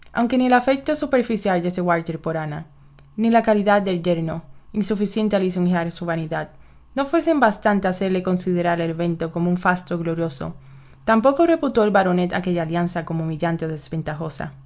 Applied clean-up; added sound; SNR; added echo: none; none; none; none.